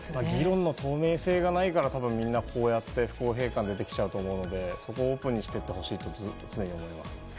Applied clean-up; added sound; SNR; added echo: none; none; none; none.